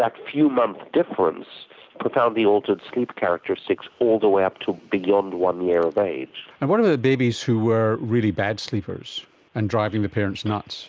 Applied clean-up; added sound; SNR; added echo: none; none; none; none.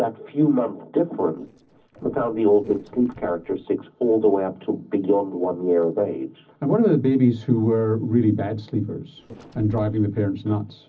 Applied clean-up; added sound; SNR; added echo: neural separator model SepFormer DNS4.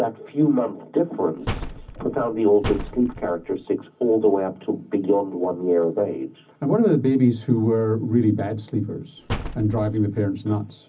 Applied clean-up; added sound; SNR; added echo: none; Slam; 10 dB; reverberation time 0.4 s.